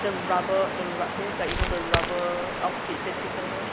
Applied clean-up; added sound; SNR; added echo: none; Crackle + Waves, surf; 0 dB; none.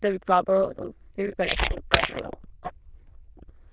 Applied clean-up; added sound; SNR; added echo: neural diffusion model UNIVERSE++.